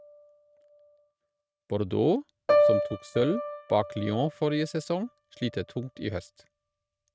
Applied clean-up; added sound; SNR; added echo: neural mask model RNNoise.